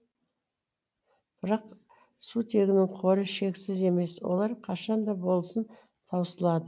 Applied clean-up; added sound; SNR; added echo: none; none; none; none.